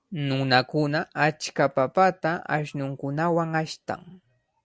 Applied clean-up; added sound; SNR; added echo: none; none; none; none.